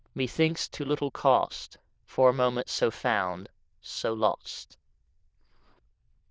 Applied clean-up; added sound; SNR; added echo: neural diffusion model UNIVERSE++.